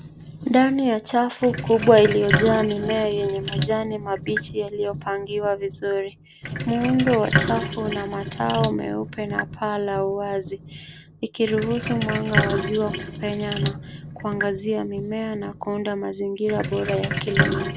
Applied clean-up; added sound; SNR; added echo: none; Sink (filling or washing); 5 dB; none.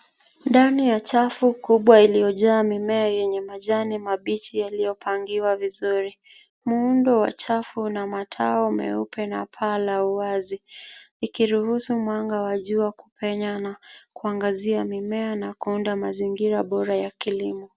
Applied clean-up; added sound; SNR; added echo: none; none; none; none.